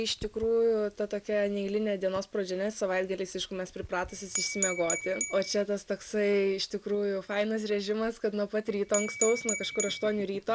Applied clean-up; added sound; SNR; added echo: none; Glass / Bell; 4 dB; none.